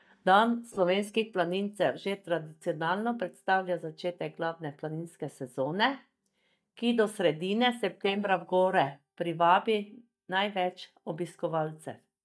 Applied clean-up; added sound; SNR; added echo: neural mask model DeepFilterNet 3.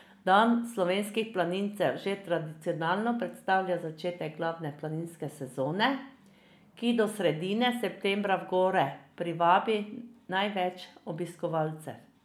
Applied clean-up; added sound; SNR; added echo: none; none; none; none.